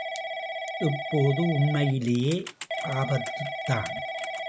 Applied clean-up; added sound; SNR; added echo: none; Telephone / Typing; 6 dB; none.